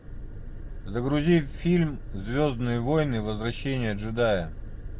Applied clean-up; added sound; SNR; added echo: none; none; none; none.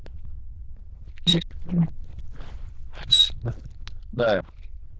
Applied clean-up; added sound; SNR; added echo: neural diffusion model UNIVERSE++.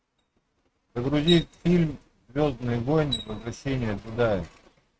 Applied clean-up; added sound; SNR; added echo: neural mask model RNNoise.